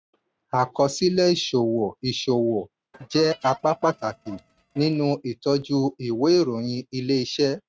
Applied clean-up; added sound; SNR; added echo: neural mask model RNNoise.